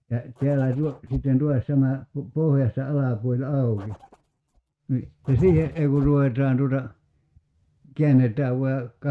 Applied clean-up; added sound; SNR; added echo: neural mask model RNNoise.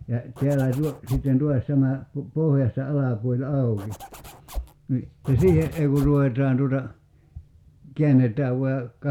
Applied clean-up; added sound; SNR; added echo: none; Zipper (clothing); 13 dB; none.